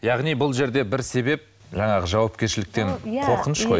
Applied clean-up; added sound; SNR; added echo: none; none; none; none.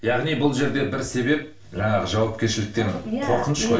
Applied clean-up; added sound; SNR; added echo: none; none; none; reverberation time 0.4 s.